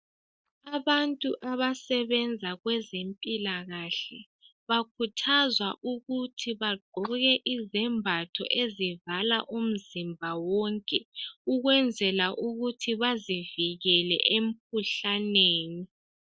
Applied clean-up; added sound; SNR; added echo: neural mask model DeepFilterNet 3.